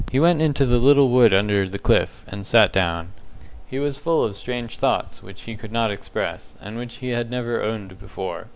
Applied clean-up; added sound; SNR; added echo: none; none; none; none.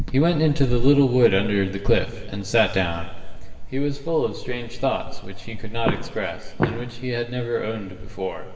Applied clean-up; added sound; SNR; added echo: none; Walk, footsteps; 7 dB; reverberation time 2.5 s.